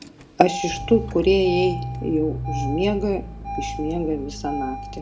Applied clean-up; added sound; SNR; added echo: none; Engine starting; 7 dB; reverberation time 0.4 s.